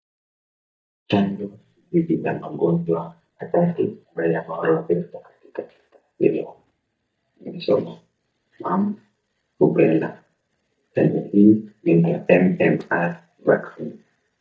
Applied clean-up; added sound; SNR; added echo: neural mask model DeepFilterNet 3.